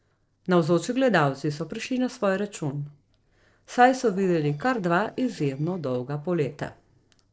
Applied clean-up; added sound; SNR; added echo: neural separator model SepFormer DNS4.